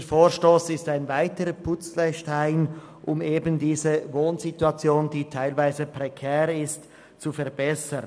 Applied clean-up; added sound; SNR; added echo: none; none; none; none.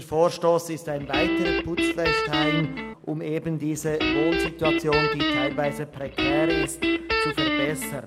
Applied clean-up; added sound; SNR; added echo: none; Guitar; -2 dB; none.